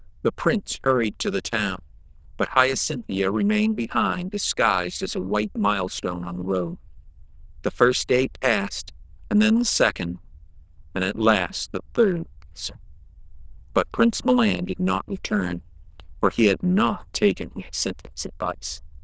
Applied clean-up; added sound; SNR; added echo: neural diffusion model UNIVERSE++.